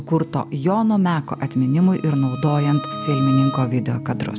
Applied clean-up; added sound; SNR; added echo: none; Bowed string instrument; 15 dB; none.